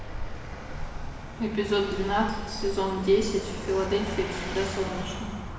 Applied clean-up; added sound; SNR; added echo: none; Vehicle; 6 dB; reverberation time 1.1 s.